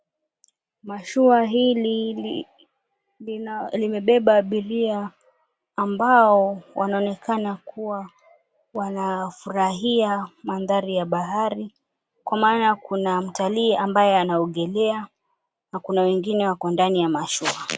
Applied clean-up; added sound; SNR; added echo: none; none; none; none.